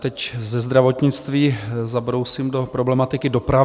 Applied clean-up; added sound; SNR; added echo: none; none; none; none.